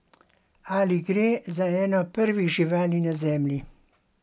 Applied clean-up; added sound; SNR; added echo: none; none; none; none.